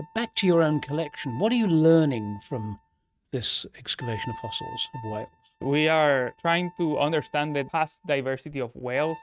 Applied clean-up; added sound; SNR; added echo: neural mask model RNNoise.